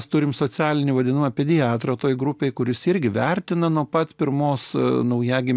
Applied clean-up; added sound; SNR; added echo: none; none; none; none.